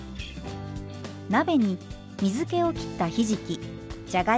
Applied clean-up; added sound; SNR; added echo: none; none; none; none.